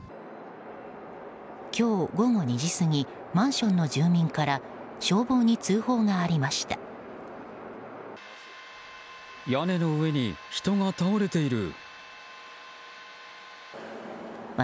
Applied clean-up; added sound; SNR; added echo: none; none; none; none.